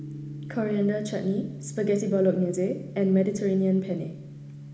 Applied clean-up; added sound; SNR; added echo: none; Gong; 13 dB; reverberation time 1.0 s.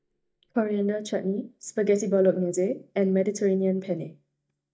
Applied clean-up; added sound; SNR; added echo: neural mask model DeepFilterNet 3.